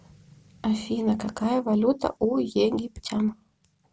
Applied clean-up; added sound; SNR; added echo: none; none; none; none.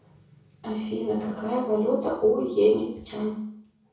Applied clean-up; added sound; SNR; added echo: none; none; none; reverberation time 0.6 s.